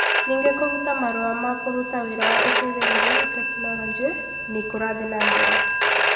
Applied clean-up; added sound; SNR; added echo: none; Telephone; -3 dB; reverberation time 1.7 s.